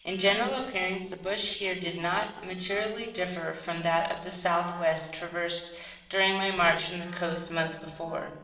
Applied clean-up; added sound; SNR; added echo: neural separator model SepFormer DNS4.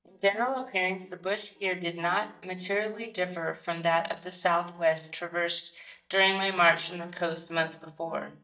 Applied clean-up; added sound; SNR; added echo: neural mask model DeepFilterNet 3.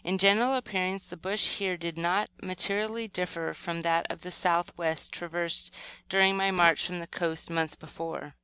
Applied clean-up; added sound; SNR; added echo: none; none; none; none.